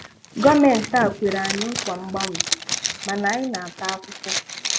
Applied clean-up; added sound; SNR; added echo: none; Zipper (clothing); 6 dB; none.